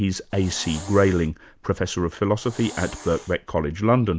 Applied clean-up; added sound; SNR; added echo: none; Hiss; 19 dB; none.